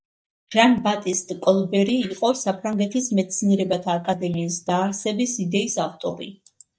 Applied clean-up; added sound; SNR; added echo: neural mask model DeepFilterNet 3.